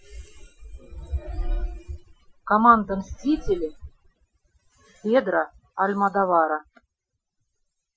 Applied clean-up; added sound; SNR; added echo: classical method Wiener filter.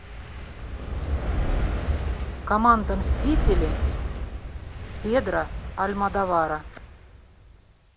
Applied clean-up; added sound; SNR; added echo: none; Fire; 0 dB; none.